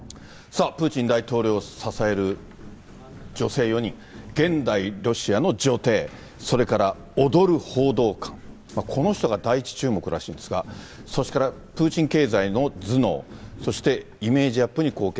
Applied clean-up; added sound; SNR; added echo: none; Walk, footsteps; 18 dB; none.